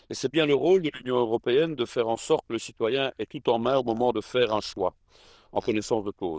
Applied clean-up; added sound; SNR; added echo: neural diffusion model UNIVERSE++.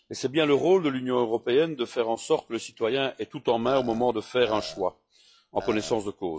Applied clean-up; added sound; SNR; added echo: classical method log-MMSE.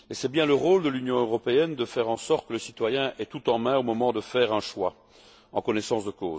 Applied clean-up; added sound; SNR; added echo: none; none; none; none.